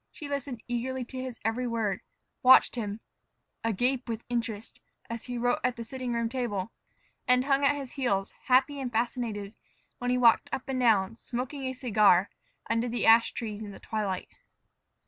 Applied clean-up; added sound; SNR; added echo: none; none; none; none.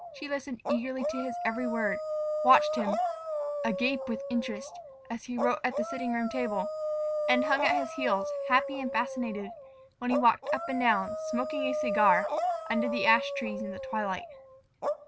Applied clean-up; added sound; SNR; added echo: none; Dog; 2 dB; none.